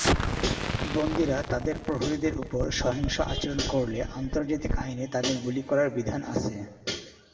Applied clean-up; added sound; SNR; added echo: none; Explosion; 4 dB; reverberation time 0.9 s.